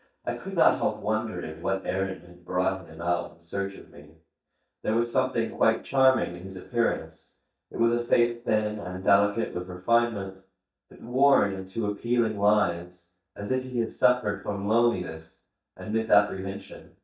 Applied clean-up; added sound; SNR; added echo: neural mask model DeepFilterNet 3.